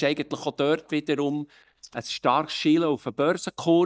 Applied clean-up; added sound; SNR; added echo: neural mask model DeepFilterNet 3.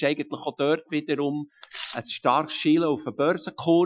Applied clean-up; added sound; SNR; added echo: classical method Wiener filter.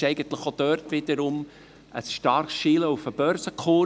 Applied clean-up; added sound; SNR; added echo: none; none; none; none.